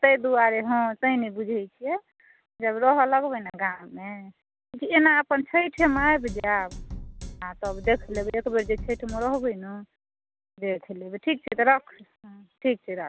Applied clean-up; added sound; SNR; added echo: none; Drum kit; 13 dB; none.